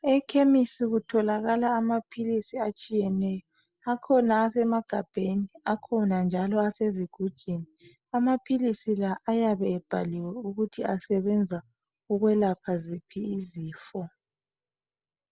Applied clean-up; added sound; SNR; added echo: none; none; none; none.